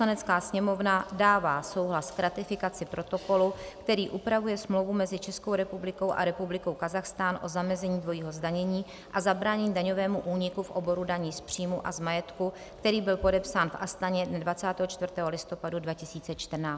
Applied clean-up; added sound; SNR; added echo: none; none; none; none.